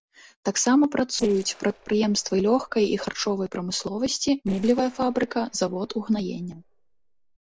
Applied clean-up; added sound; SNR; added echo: neural separator model SepFormer DNS4.